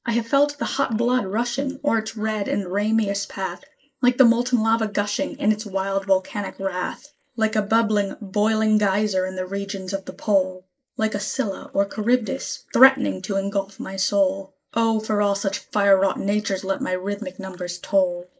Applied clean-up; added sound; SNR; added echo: neural mask model Resemble Enhance denoiser.